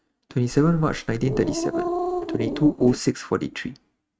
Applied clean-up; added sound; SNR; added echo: neural mask model RNNoise.